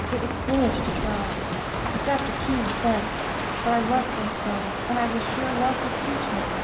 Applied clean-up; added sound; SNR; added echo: none; Crow; 0 dB; reverberation time 2.0 s.